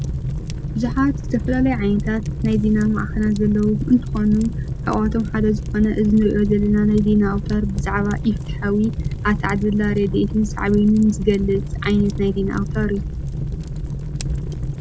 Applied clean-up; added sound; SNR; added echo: none; Fire; 5 dB; none.